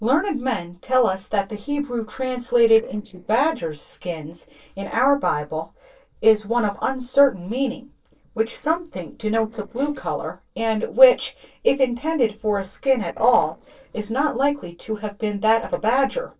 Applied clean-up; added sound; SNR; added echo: neural separator model SepFormer DNS4.